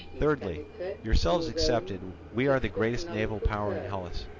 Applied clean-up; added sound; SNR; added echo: none; Subway, metro, underground; 7 dB; none.